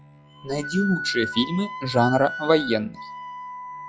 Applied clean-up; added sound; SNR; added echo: classical method log-MMSE.